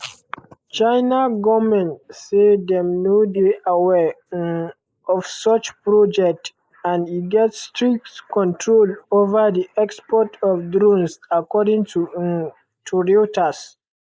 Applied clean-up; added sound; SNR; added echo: neural mask model Resemble Enhance denoiser.